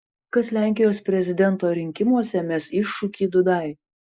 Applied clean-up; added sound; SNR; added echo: neural mask model Resemble Enhance denoiser.